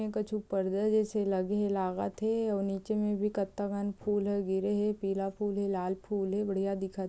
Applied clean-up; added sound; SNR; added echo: none; none; none; none.